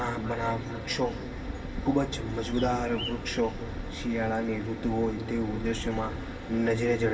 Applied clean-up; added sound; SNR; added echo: none; Bird; 13 dB; reverberation time 2.7 s.